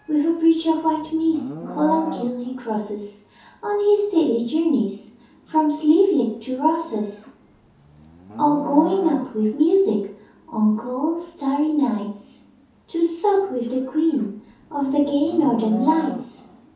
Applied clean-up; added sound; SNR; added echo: none; Livestock, farm animals, working animals; 16 dB; reverberation time 0.6 s.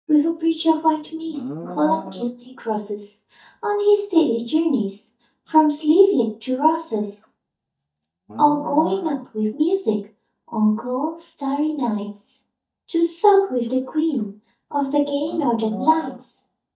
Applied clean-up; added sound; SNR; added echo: neural mask model DeepFilterNet 3.